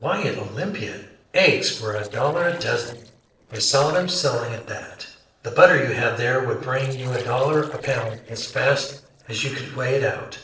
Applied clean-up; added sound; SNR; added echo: neural separator model SepFormer DNS4.